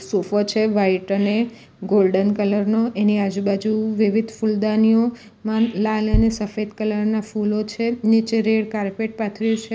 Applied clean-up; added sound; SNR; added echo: none; Bass drum; 8 dB; none.